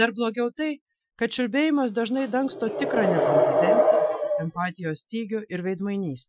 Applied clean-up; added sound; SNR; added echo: classical method Wiener filter.